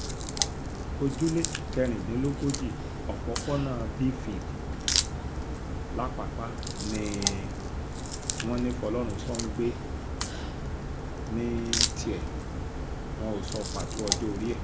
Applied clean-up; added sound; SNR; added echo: none; Crack; -1 dB; none.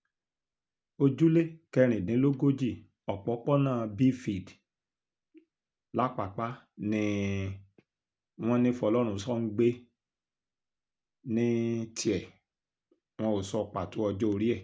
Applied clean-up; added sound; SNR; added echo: none; none; none; none.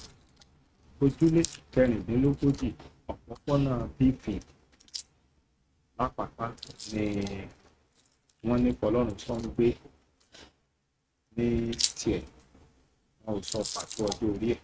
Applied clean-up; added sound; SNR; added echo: neural mask model RNNoise.